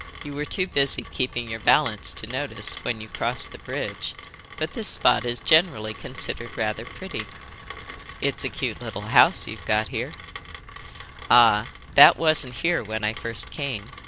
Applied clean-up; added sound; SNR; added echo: none; Rain; 15 dB; none.